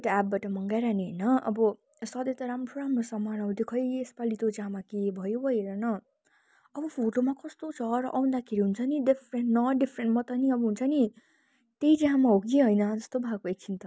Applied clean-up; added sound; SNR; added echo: none; none; none; none.